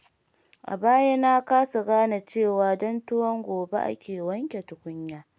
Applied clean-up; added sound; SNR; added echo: none; none; none; none.